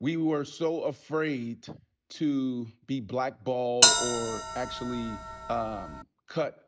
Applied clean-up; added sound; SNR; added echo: none; Bell; -4 dB; none.